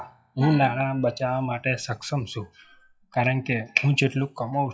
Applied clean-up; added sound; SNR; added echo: classical method WPE with log-MMSE.